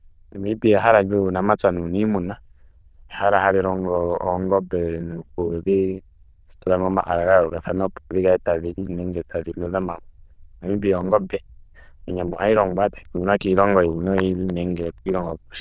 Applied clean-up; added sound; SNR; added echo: neural diffusion model UNIVERSE++.